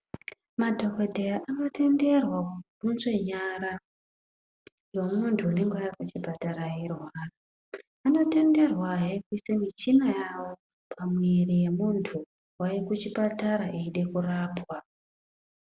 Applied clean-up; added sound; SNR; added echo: none; none; none; none.